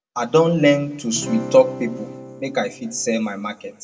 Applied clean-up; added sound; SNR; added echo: none; Acoustic guitar / Strum; 13 dB; reverberation time 1.5 s.